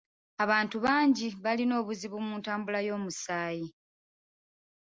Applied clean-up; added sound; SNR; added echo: none; none; none; none.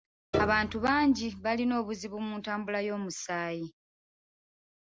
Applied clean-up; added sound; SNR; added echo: none; Piano; 7 dB; none.